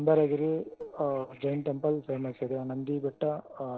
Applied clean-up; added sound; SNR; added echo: neural separator model SepFormer DNS4.